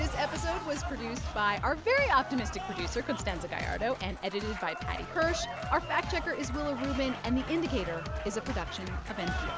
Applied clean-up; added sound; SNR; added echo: none; Applause / Cheering; 10 dB; none.